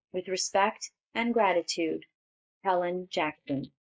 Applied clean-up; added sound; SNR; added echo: neural mask model Resemble Enhance denoiser.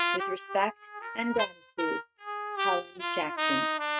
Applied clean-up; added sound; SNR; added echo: neural mask model RNNoise.